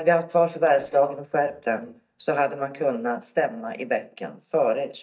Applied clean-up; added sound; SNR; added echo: neural mask model DeepFilterNet 3.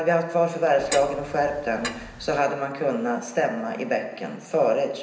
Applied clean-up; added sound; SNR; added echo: none; Clock; 11 dB; reverberation time 0.9 s.